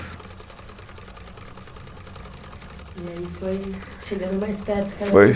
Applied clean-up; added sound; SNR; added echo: none; Engine / Mechanisms; 18 dB; none.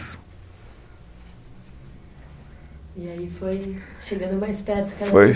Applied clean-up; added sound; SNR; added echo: none; none; none; none.